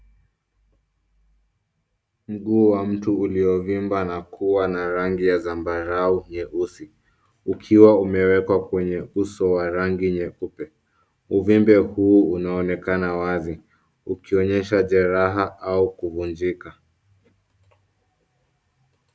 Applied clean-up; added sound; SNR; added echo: none; none; none; none.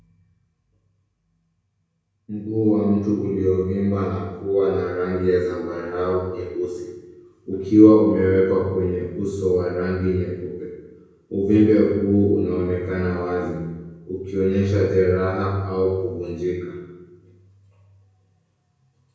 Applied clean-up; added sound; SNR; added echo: none; none; none; reverberation time 1.0 s.